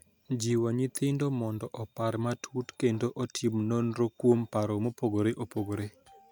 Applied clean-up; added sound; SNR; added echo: none; none; none; none.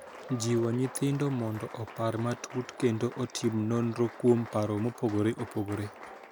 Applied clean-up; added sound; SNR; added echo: none; Applause; 16 dB; none.